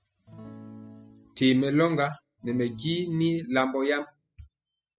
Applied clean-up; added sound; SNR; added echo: classical method spectral subtraction.